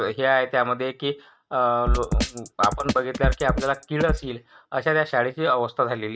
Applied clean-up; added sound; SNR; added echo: neural mask model RNNoise.